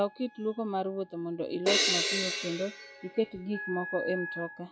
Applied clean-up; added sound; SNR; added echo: classical method log-MMSE.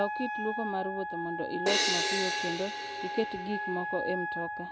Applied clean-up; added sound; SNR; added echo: none; Wind instrument, woodwind instrument + Crash cymbal; -2 dB; none.